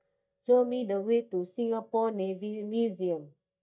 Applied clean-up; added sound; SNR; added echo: neural mask model DeepFilterNet 3.